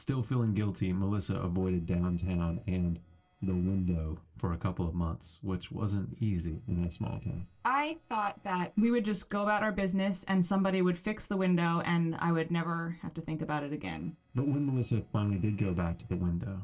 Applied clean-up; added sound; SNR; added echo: neural separator model SepFormer DNS4.